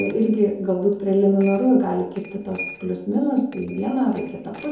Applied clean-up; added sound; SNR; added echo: none; Coin (dropping); 12 dB; reverberation time 2.6 s.